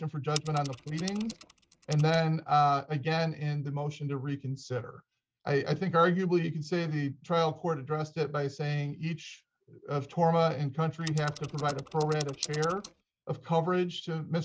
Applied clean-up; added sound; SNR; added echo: neural mask model RNNoise.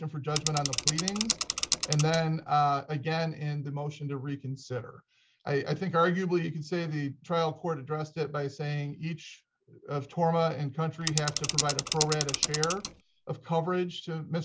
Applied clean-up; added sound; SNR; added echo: none; Mechanisms / Bicycle; 1 dB; none.